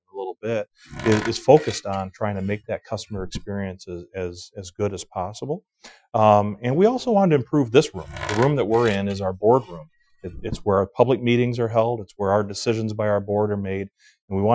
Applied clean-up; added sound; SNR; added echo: classical method Wiener filter.